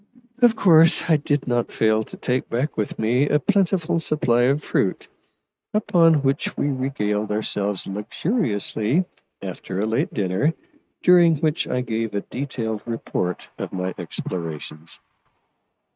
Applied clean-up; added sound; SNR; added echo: neural mask model RNNoise.